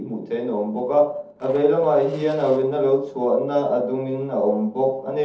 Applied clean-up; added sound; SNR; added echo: neural separator model SepFormer DNS4.